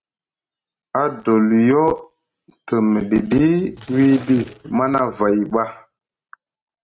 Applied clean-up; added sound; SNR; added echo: neural mask model RNNoise.